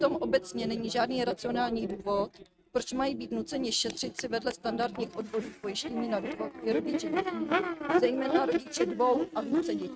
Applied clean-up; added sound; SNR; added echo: neural mask model RNNoise.